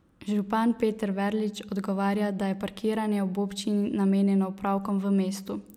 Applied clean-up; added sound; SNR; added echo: none; none; none; none.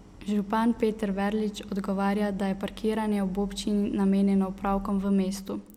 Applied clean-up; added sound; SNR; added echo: none; Idling; 20 dB; none.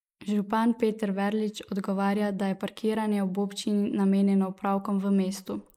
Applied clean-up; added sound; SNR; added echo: neural mask model Resemble Enhance denoiser.